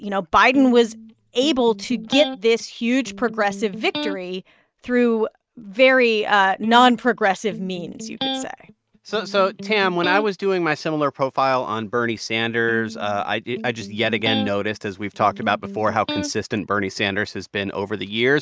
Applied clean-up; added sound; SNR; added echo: neural mask model RNNoise.